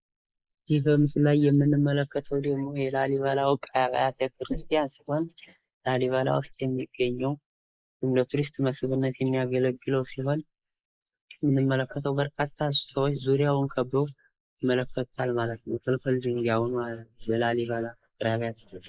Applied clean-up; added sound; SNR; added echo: neural mask model Resemble Enhance denoiser.